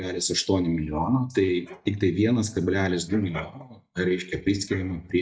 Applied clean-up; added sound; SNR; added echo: neural mask model DeepFilterNet 3.